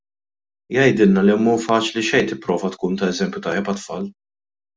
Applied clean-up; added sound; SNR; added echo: none; none; none; none.